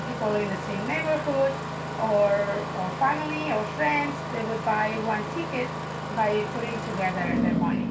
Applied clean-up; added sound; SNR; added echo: none; Engine starting; 3 dB; reverberation time 0.3 s.